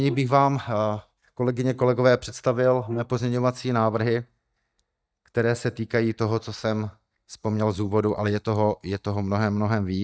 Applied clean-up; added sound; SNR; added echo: neural mask model DeepFilterNet 3.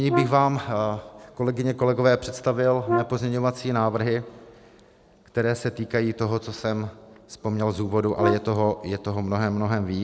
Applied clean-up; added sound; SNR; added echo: none; Brass instrument; 5 dB; none.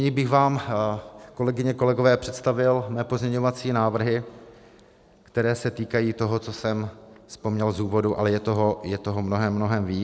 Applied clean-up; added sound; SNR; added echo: none; none; none; none.